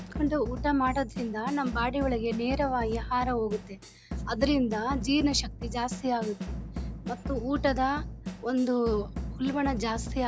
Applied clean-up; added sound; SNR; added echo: none; Drum / Drum kit; 7 dB; none.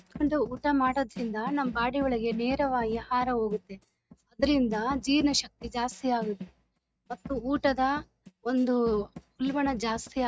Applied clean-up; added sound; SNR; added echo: neural mask model RNNoise.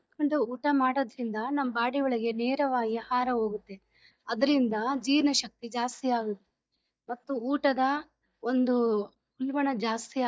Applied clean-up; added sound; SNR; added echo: neural mask model DeepFilterNet 3.